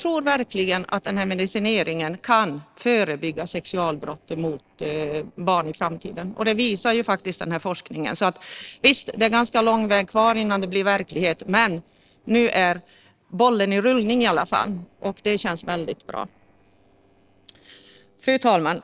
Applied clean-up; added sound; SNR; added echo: neural separator model SepFormer DNS4.